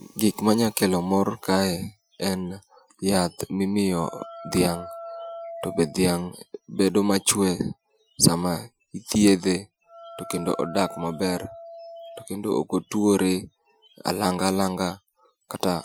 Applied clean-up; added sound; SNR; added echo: classical method Wiener filter.